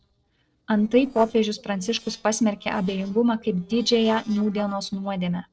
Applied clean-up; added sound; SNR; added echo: neural separator model SepFormer DNS4.